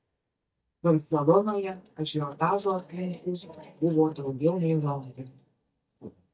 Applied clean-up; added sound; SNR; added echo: neural mask model DeepFilterNet 3.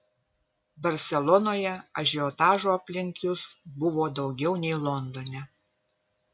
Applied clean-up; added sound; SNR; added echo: none; none; none; none.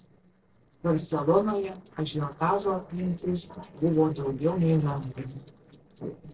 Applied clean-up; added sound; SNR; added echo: neural separator model SepFormer DNS4.